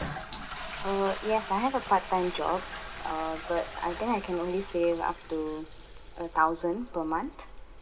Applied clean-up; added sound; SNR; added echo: none; Toilet flush; 10 dB; none.